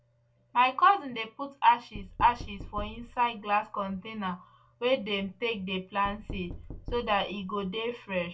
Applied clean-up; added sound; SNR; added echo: none; Knock; 16 dB; reverberation time 0.2 s.